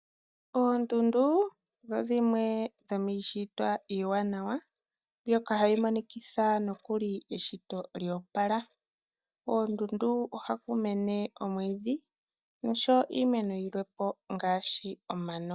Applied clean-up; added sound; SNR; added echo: neural mask model DeepFilterNet 3.